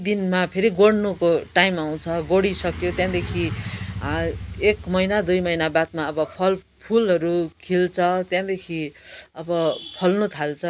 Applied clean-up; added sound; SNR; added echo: none; none; none; none.